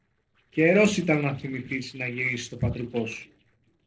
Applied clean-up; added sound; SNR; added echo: neural separator model SepFormer DNS4.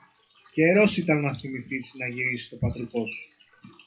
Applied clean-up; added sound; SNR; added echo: classical method WPE with log-MMSE.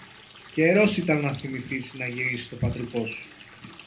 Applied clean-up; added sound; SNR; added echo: none; Water tap, faucet; 19 dB; reverberation time 0.3 s.